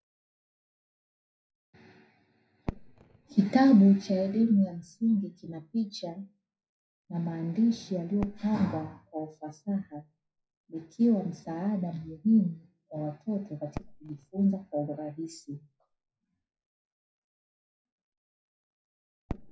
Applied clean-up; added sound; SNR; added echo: classical method WPE with log-MMSE.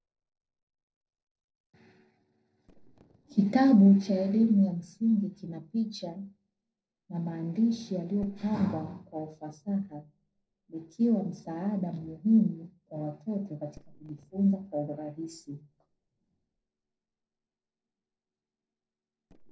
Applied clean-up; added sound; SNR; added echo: neural separator model SepFormer DNS4.